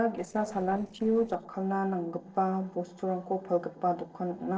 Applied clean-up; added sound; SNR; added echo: neural separator model SepFormer DNS4.